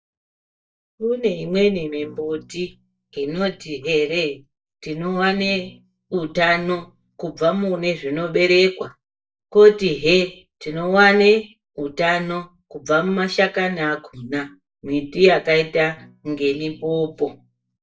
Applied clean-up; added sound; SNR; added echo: neural mask model DeepFilterNet 3.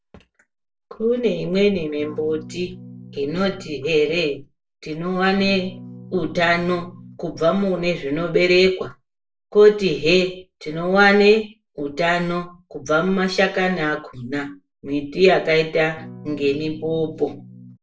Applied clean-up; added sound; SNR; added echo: none; Electric guitar / Strum; 18 dB; reverberation time 0.1 s.